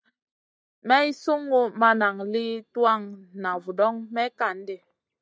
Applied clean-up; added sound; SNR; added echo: neural mask model DeepFilterNet 3.